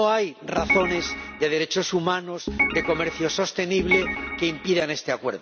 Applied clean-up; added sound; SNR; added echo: none; Organ; 2 dB; none.